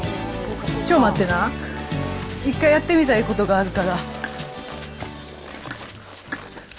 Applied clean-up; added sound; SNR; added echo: none; Brass instrument; 19 dB; none.